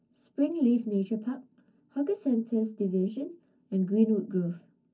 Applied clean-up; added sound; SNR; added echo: none; none; none; reverberation time 0.4 s.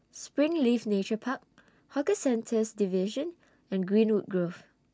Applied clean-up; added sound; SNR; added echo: none; none; none; none.